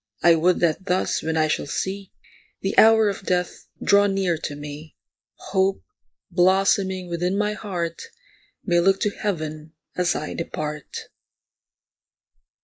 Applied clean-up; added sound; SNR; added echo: neural mask model Resemble Enhance denoiser.